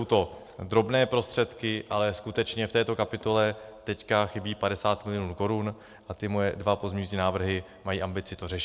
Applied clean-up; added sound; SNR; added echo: none; none; none; none.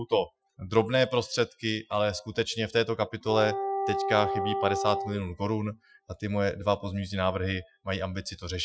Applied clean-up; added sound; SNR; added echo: classical method Wiener filter.